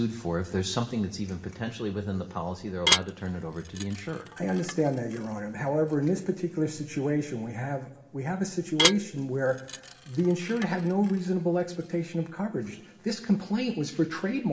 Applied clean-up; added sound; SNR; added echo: none; Dishes, pots, and pans / Glass; 4 dB; reverberation time 1.2 s.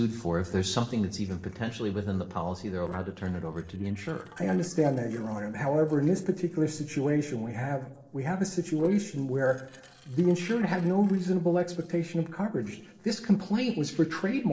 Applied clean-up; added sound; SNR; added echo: neural separator model SepFormer DNS4.